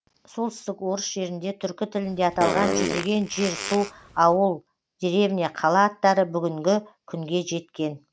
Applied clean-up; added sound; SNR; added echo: none; Fart; 5 dB; none.